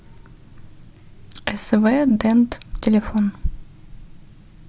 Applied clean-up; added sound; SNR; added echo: none; none; none; none.